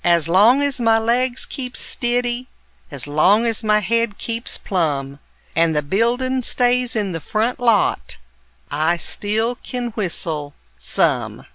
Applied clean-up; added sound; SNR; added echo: none; none; none; none.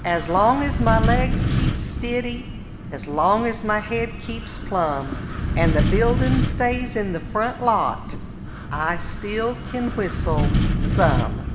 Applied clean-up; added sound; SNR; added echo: none; Wind; 0 dB; reverberation time 1.3 s.